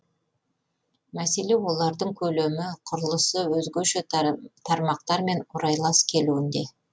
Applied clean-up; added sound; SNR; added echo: none; none; none; none.